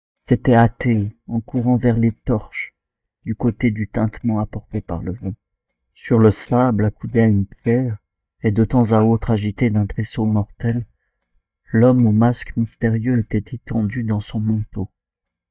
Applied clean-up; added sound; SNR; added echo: neural mask model DeepFilterNet 3.